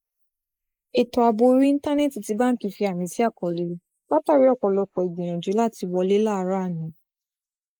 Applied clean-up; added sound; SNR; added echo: neural mask model Resemble Enhance denoiser.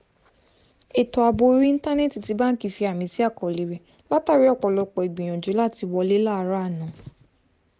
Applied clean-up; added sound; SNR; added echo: none; none; none; none.